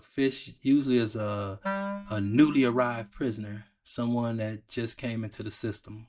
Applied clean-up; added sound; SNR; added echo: neural mask model DeepFilterNet 3.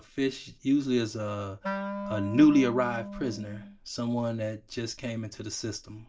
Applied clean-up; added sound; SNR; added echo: none; Wind instrument, woodwind instrument; 9 dB; reverberation time 0.2 s.